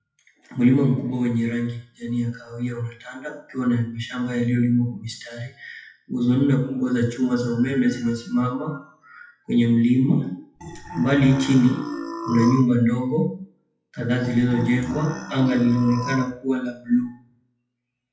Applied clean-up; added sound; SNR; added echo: classical method WPE with log-MMSE.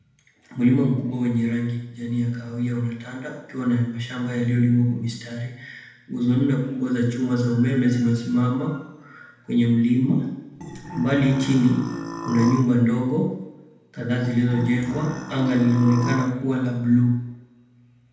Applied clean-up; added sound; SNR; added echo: none; Burping, eructation; 10 dB; reverberation time 0.9 s.